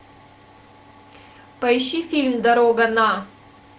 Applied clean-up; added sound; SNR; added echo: none; none; none; none.